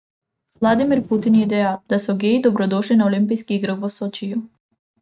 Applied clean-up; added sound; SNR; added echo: neural mask model RNNoise.